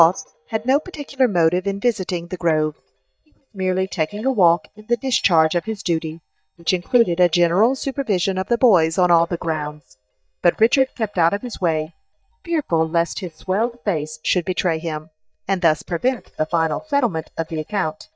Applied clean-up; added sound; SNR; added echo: neural mask model DeepFilterNet 3.